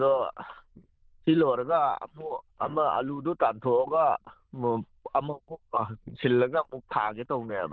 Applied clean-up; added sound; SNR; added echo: neural diffusion model UNIVERSE++.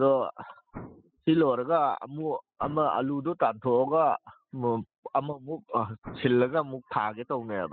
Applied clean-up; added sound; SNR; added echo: classical method spectral subtraction.